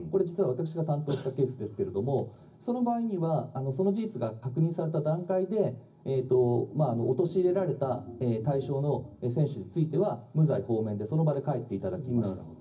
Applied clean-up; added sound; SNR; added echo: none; Organ; 18 dB; reverberation time 0.4 s.